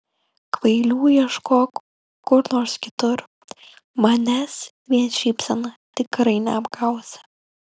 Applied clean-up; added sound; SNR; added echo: none; none; none; none.